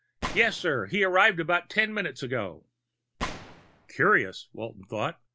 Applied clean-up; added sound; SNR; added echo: none; Gunshot, gunfire; 14 dB; none.